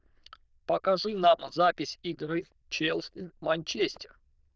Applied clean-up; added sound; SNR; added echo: neural diffusion model UNIVERSE++.